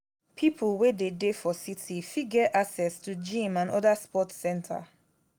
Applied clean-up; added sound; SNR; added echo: none; none; none; none.